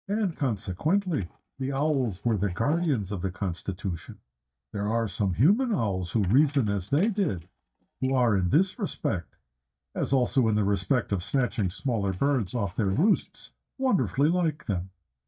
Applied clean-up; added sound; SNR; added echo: neural mask model DeepFilterNet 3.